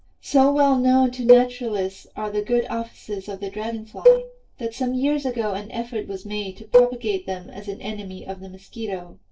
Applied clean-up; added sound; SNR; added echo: neural separator model SepFormer DNS4.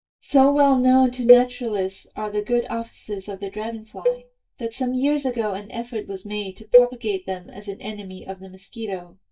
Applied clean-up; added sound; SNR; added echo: neural mask model DeepFilterNet 3.